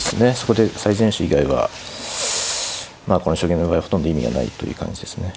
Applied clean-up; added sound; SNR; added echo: none; none; none; none.